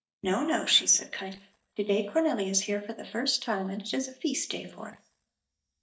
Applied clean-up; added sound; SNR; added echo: neural mask model DeepFilterNet 3.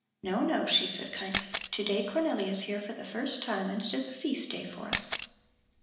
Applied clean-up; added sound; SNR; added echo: none; Camera; 0 dB; reverberation time 1.0 s.